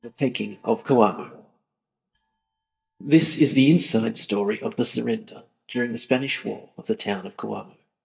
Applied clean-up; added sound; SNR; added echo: neural mask model DeepFilterNet 3.